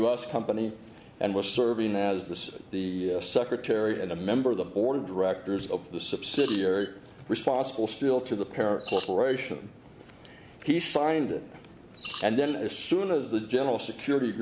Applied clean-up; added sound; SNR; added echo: none; Rattle / Keys jangling; -4 dB; none.